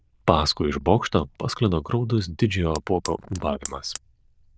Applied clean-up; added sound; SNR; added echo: neural diffusion model UNIVERSE++.